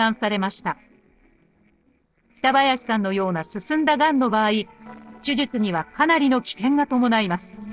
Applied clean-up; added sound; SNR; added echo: neural separator model SepFormer DNS4.